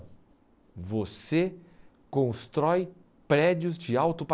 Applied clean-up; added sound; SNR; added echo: none; none; none; none.